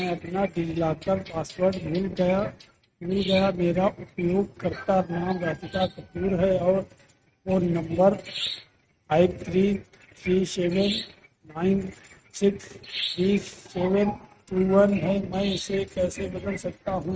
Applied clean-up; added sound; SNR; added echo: neural mask model RNNoise.